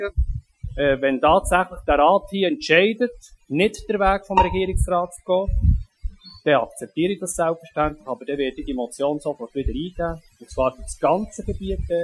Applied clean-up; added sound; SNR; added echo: classical method Wiener filter.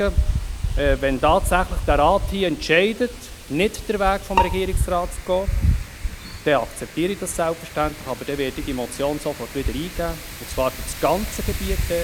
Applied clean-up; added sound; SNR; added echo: none; Wind + Bowed string instrument; 3 dB; none.